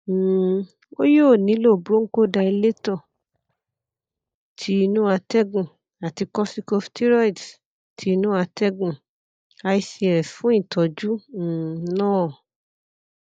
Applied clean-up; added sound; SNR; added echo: neural mask model DeepFilterNet 3.